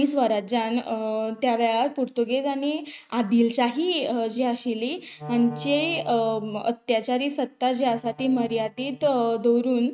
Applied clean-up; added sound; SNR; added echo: neural mask model RNNoise.